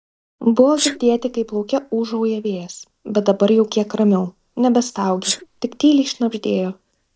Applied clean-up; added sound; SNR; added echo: neural mask model DeepFilterNet 3.